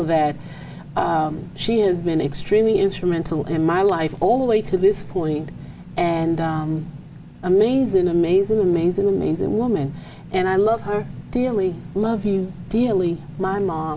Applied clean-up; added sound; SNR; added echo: none; none; none; none.